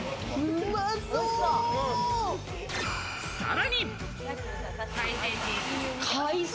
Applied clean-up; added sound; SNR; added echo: none; none; none; none.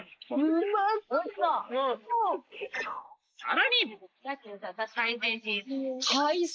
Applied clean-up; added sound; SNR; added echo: neural mask model Resemble Enhance denoiser.